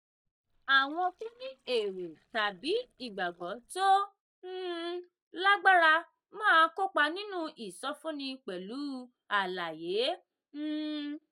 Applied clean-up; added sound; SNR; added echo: neural mask model DeepFilterNet 3.